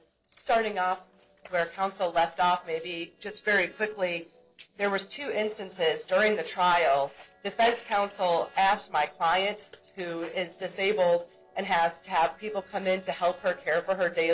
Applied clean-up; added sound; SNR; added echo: neural separator model SepFormer DNS4.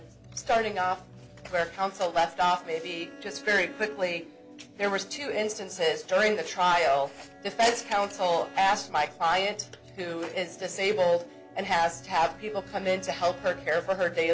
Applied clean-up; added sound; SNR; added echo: none; Organ + Bowed string instrument; 20 dB; none.